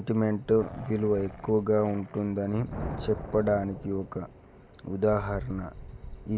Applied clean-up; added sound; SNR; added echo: none; Thunder + Growling; 14 dB; none.